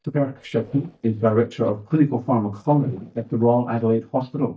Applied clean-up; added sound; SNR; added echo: neural mask model DeepFilterNet 3.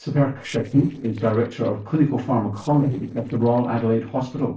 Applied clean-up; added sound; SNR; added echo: neural separator model SepFormer DNS4.